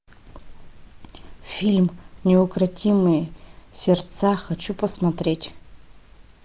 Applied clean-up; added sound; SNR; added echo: none; none; none; none.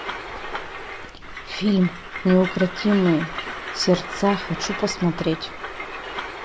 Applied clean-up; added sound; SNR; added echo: none; Train; 9 dB; none.